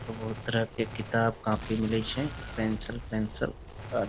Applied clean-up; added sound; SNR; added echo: none; Gunshot, gunfire; 10 dB; none.